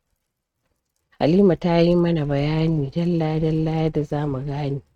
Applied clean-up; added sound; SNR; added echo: neural mask model RNNoise.